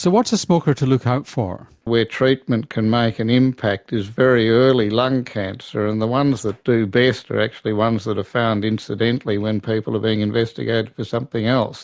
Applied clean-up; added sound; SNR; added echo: none; none; none; none.